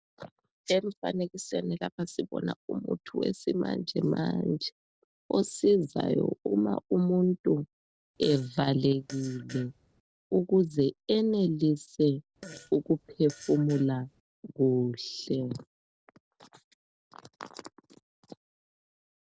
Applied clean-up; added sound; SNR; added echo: neural separator model SepFormer DNS4.